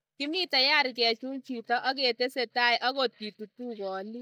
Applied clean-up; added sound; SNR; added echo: neural mask model DeepFilterNet 3.